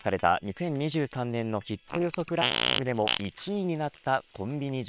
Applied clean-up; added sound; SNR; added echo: neural separator model SepFormer WHAM!.